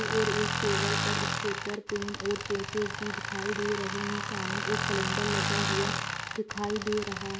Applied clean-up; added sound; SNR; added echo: none; Tools; -1 dB; none.